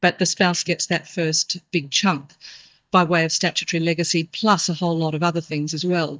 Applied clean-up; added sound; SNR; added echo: neural mask model DeepFilterNet 3.